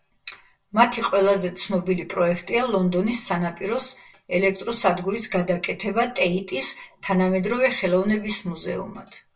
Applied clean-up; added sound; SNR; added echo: none; none; none; reverberation time 0.1 s.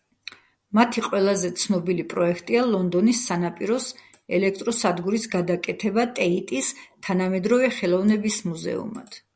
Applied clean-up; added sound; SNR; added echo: none; none; none; none.